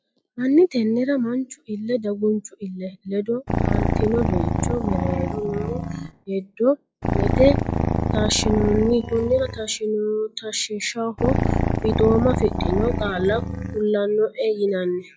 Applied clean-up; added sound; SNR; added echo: classical method log-MMSE.